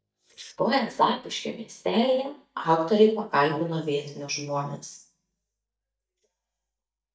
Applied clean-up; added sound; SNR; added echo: neural mask model DeepFilterNet 3.